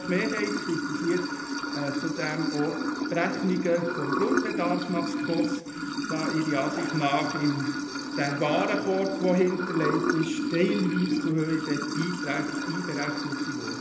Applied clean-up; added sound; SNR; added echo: none; Sink (filling or washing) / Water; 2 dB; reverberation time 0.6 s.